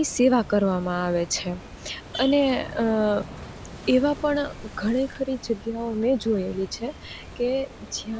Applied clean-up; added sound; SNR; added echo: none; Waves, surf + Subway, metro, underground / Train; 16 dB; none.